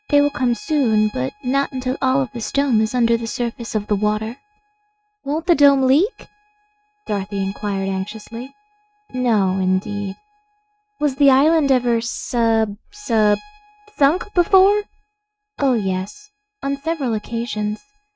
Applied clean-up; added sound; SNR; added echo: neural mask model RNNoise.